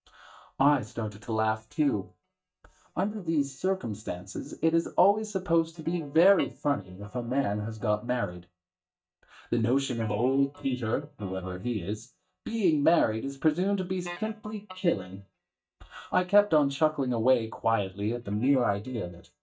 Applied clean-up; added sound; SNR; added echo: neural mask model DeepFilterNet 3.